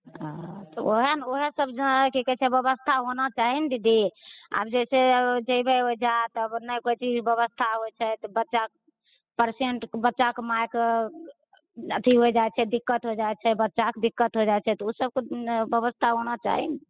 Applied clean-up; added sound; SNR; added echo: classical method spectral subtraction.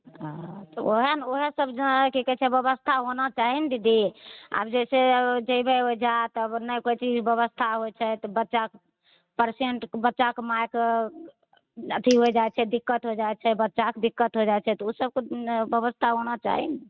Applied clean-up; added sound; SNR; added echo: neural mask model RNNoise.